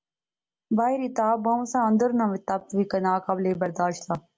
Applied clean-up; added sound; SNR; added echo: none; none; none; none.